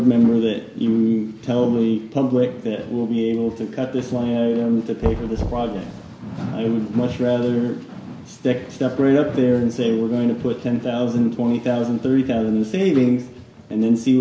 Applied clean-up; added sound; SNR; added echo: none; Knock; 11 dB; none.